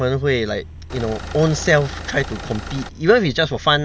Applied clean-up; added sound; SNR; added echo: none; Engine; 13 dB; none.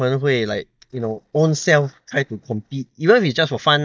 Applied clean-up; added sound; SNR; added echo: neural mask model DeepFilterNet 3.